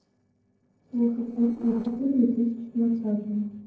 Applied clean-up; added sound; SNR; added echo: neural separator model SepFormer DNS4.